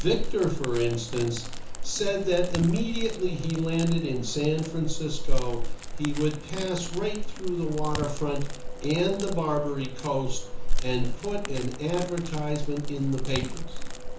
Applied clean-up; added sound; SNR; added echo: none; Crackle; -1 dB; reverberation time 0.7 s.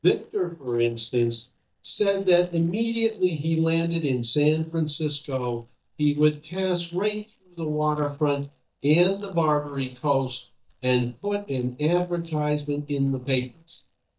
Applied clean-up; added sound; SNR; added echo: neural mask model DeepFilterNet 3.